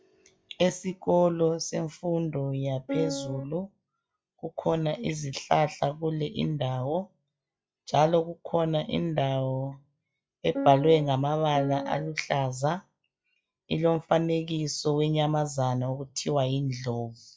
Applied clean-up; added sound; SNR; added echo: classical method log-MMSE.